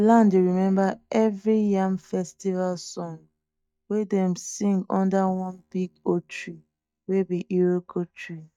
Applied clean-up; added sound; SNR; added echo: neural mask model DeepFilterNet 3.